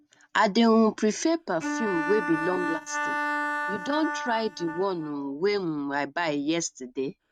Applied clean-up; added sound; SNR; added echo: neural mask model RNNoise.